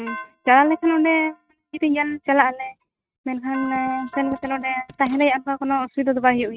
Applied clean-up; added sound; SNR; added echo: neural mask model RNNoise.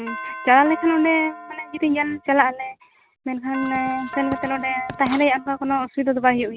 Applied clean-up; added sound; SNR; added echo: none; Doorbell + Writing; 12 dB; none.